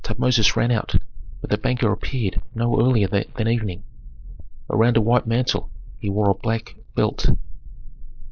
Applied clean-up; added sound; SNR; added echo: neural mask model Resemble Enhance denoiser.